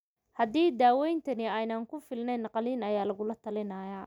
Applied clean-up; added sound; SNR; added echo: none; none; none; none.